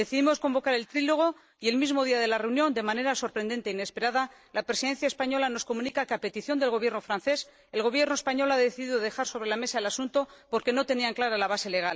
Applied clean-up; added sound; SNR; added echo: neural mask model Resemble Enhance denoiser.